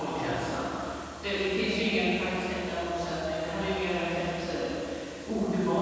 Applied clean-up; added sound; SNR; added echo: none; none; none; reverberation time 2.1 s.